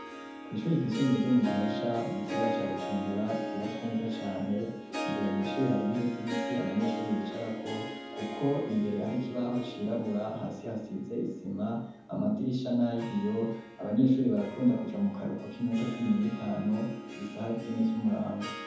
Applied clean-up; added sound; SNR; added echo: none; Harp; 8 dB; reverberation time 0.9 s.